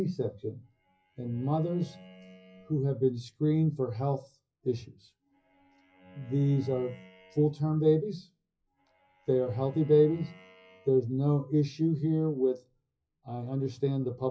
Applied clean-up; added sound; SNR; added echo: classical method WPE with log-MMSE.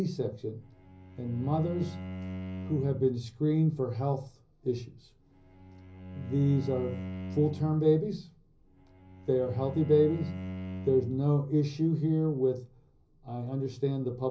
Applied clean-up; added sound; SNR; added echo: none; Bowed string instrument; 11 dB; reverberation time 0.5 s.